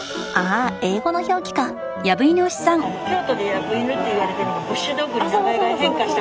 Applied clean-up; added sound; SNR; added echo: none; Wind instrument, woodwind instrument; 14 dB; none.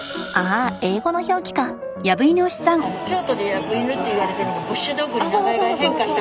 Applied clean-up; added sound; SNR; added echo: none; none; none; none.